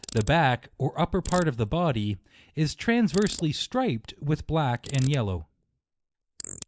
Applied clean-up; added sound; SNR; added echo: neural mask model Resemble Enhance denoiser.